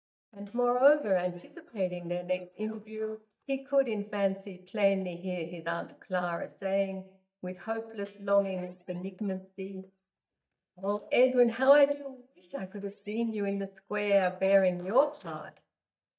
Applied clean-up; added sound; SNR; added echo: neural mask model DeepFilterNet 3.